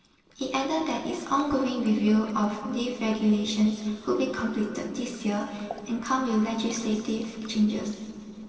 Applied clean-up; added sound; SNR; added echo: neural separator model SepFormer DNS4.